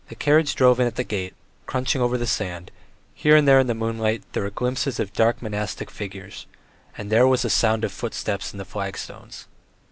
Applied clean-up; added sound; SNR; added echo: none; none; none; none.